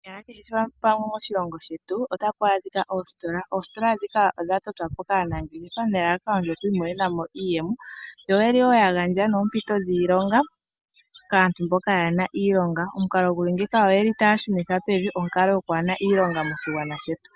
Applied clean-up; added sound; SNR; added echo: none; none; none; none.